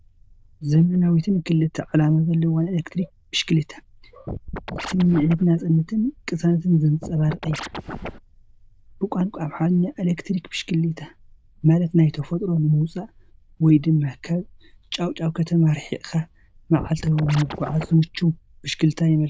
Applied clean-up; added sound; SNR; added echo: neural diffusion model UNIVERSE++.